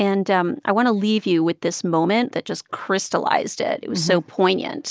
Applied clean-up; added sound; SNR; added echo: none; none; none; none.